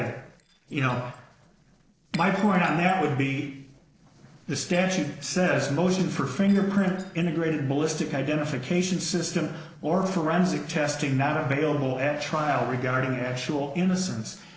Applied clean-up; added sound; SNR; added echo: neural separator model SepFormer DNS4.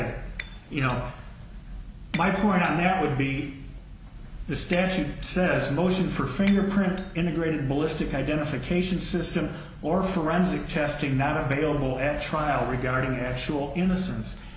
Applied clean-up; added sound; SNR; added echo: none; Shatter; 18 dB; none.